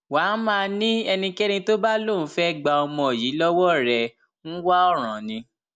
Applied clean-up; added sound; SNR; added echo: none; none; none; none.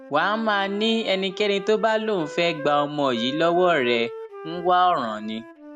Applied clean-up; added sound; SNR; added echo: none; Wind instrument, woodwind instrument; 15 dB; none.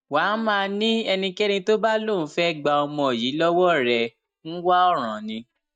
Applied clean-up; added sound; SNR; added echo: neural mask model DeepFilterNet 3.